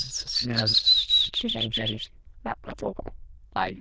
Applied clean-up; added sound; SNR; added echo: neural diffusion model UNIVERSE++.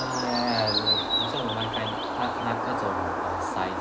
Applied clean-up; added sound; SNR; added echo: none; Bird; -3 dB; none.